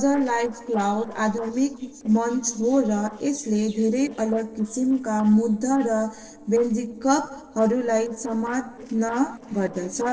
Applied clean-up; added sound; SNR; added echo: neural separator model SepFormer DNS4.